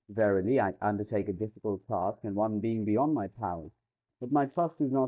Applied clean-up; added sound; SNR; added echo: neural mask model DeepFilterNet 3.